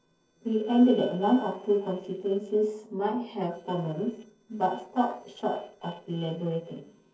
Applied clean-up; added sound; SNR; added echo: neural separator model SepFormer DNS4.